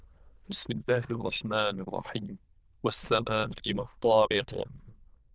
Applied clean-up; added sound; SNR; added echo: neural diffusion model UNIVERSE++.